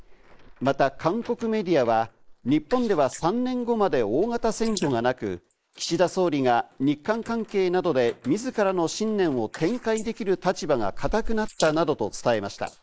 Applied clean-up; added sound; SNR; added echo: neural mask model Resemble Enhance denoiser.